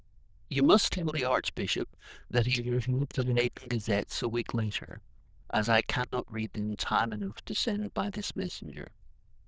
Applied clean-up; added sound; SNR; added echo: neural diffusion model UNIVERSE++.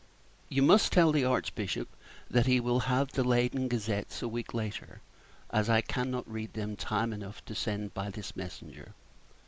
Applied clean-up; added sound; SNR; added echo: none; none; none; none.